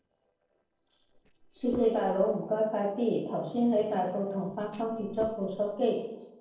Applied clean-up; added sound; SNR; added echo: neural separator model SepFormer DNS4.